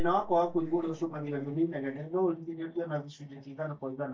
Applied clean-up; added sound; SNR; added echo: neural mask model DeepFilterNet 3.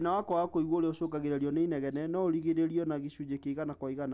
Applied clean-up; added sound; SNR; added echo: none; none; none; none.